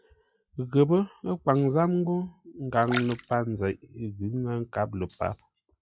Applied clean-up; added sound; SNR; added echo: classical method log-MMSE.